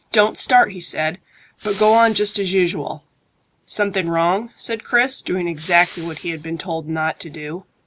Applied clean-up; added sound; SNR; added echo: none; Respiratory sounds; 20 dB; none.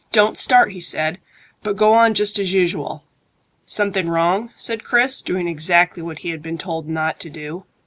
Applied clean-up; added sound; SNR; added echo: none; none; none; none.